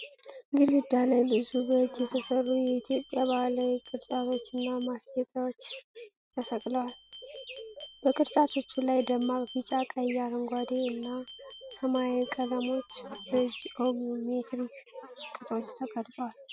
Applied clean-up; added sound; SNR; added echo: none; Glass; 16 dB; none.